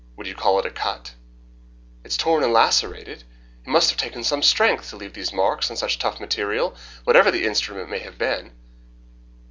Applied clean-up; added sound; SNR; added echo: none; none; none; none.